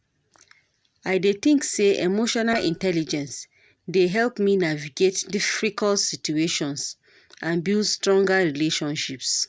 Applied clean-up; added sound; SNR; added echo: neural separator model SepFormer DNS4.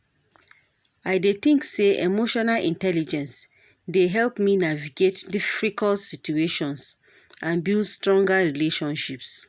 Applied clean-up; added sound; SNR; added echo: none; none; none; none.